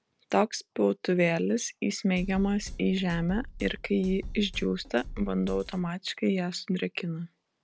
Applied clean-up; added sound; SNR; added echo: none; Drum kit; 12 dB; none.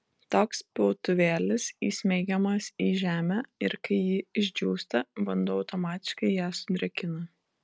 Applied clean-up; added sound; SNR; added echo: none; none; none; none.